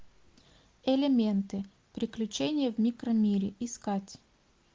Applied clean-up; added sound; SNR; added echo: none; none; none; none.